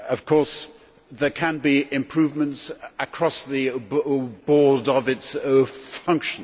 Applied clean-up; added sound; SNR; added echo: none; none; none; none.